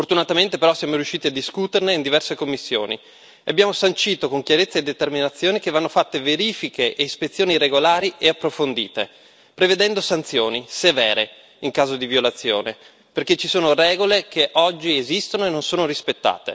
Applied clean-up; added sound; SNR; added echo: none; none; none; none.